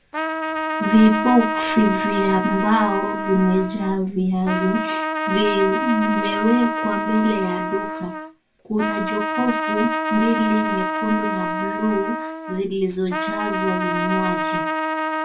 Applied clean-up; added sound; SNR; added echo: none; Trumpet; 3 dB; reverberation time 0.2 s.